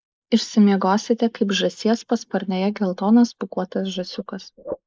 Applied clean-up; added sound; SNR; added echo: neural mask model Resemble Enhance denoiser.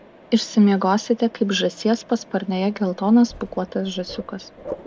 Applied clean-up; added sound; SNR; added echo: none; Mechanisms; 20 dB; none.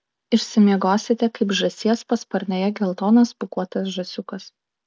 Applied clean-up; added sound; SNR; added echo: none; none; none; none.